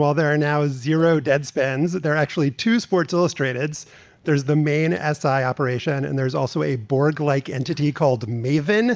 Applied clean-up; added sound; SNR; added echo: neural mask model Resemble Enhance denoiser.